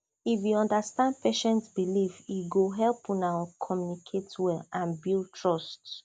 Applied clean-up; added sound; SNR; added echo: none; none; none; none.